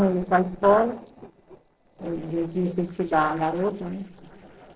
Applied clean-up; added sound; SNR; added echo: neural separator model SepFormer DNS4.